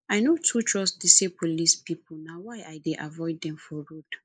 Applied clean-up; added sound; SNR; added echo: neural mask model Resemble Enhance denoiser.